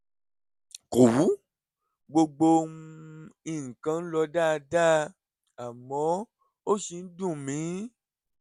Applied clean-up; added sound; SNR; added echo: none; none; none; none.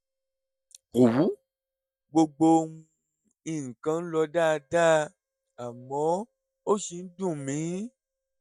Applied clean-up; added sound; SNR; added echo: neural mask model DeepFilterNet 3.